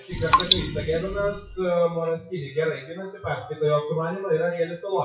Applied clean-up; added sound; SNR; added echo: classical method WPE with log-MMSE.